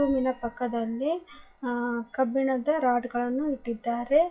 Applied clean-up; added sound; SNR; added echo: classical method WPE with log-MMSE.